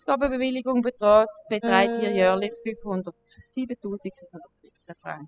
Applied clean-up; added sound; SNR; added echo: classical method spectral subtraction.